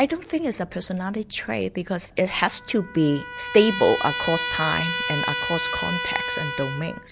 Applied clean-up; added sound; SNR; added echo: none; Trumpet; 6 dB; none.